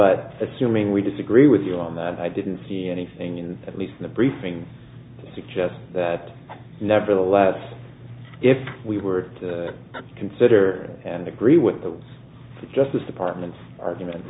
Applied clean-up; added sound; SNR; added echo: none; none; none; none.